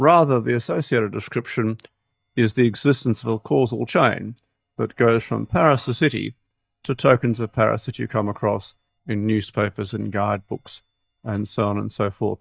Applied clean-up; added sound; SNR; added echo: neural mask model DeepFilterNet 3.